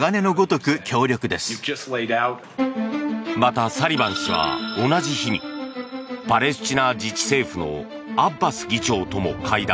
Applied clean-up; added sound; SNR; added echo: none; none; none; none.